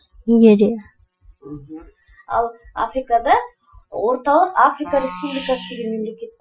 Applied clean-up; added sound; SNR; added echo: classical method Wiener filter.